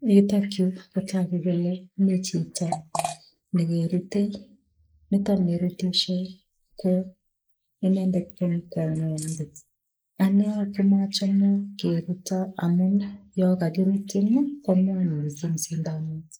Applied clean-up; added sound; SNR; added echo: neural mask model Resemble Enhance denoiser.